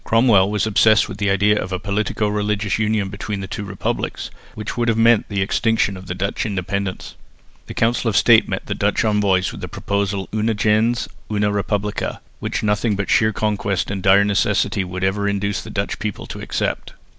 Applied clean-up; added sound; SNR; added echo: none; none; none; none.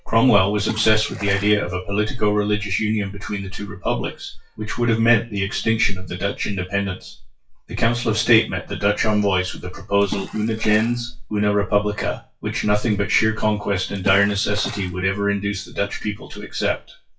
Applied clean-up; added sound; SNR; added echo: classical method WPE with log-MMSE.